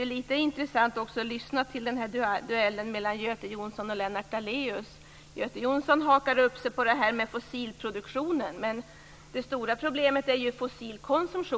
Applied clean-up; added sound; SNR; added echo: none; none; none; none.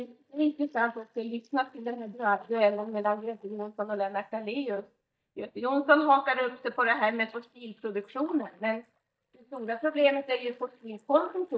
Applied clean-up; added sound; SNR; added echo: neural mask model DeepFilterNet 3.